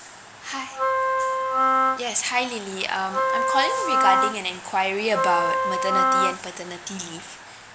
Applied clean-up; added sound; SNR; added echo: none; Wind instrument, woodwind instrument; -4 dB; none.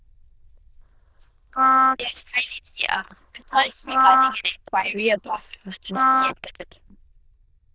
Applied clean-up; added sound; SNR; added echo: neural diffusion model UNIVERSE++.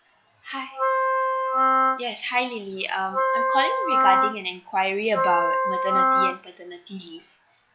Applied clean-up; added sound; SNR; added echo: classical method log-MMSE.